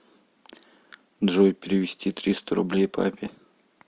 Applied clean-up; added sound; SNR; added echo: none; none; none; none.